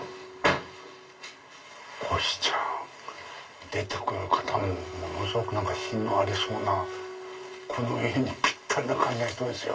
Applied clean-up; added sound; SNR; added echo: none; Wind instrument, woodwind instrument; 13 dB; reverberation time 0.2 s.